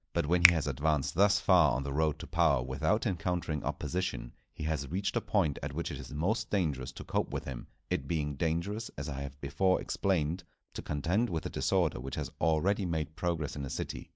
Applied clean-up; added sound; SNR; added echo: neural mask model Resemble Enhance denoiser.